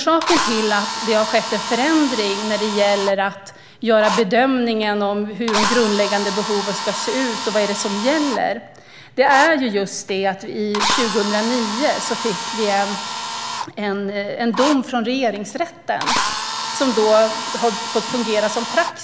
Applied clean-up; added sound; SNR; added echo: none; Drill; 6 dB; none.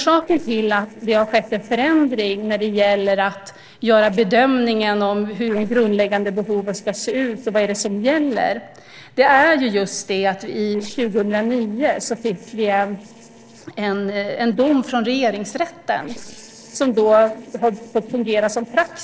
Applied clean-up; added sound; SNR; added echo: neural separator model SepFormer DNS4.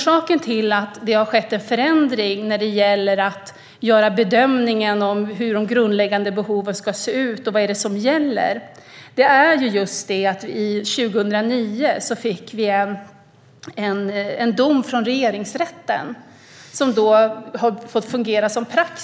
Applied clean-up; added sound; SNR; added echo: none; none; none; none.